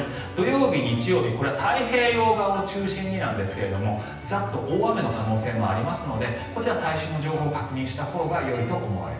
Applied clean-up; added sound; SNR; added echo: none; none; none; reverberation time 0.9 s.